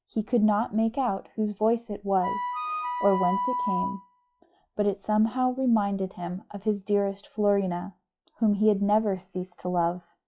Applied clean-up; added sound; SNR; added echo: classical method log-MMSE.